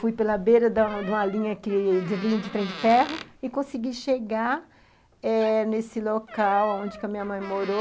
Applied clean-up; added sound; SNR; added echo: none; Door; 17 dB; none.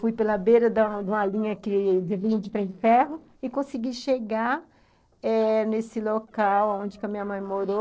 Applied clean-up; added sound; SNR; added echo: neural separator model SepFormer DNS4.